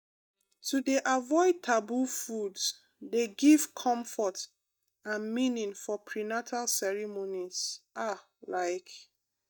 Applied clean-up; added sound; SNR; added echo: neural mask model DeepFilterNet 3.